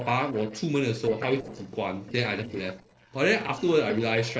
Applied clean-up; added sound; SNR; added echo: neural separator model SepFormer DNS4.